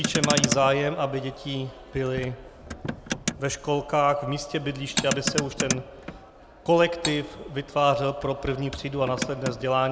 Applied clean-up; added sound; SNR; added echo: none; Cutlery, silverware + Motor vehicle (road); 6 dB; none.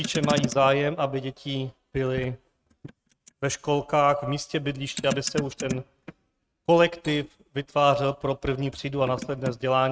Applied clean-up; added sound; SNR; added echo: neural mask model RNNoise.